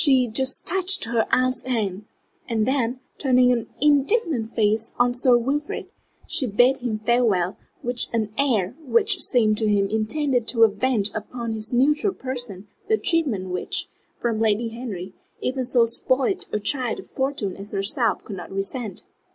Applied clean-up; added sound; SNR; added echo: none; Cowbell; 20 dB; none.